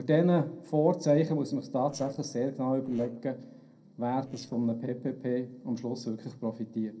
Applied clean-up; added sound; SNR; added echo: neural separator model SepFormer DNS4.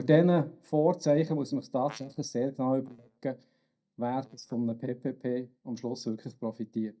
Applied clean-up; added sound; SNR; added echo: neural mask model DeepFilterNet 3.